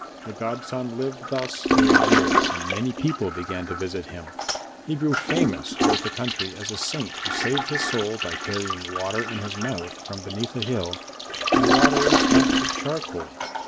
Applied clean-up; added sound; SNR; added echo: none; Toilet flush; -4 dB; none.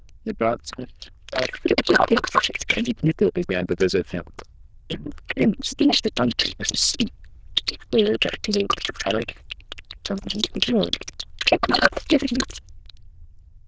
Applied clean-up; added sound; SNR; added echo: neural diffusion model UNIVERSE++.